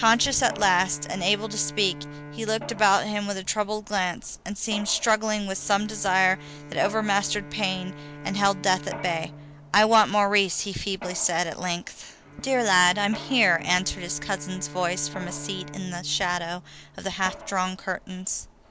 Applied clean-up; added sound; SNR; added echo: none; Mechanisms + Bowed string instrument; 15 dB; none.